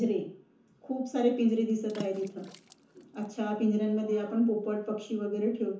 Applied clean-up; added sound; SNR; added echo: none; Water / Splash, splatter; 20 dB; reverberation time 0.9 s.